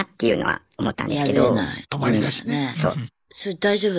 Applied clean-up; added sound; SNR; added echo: neural mask model Resemble Enhance denoiser.